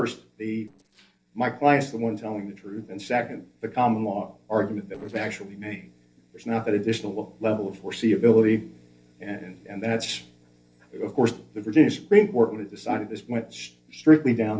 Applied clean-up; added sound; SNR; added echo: neural separator model SepFormer DNS4.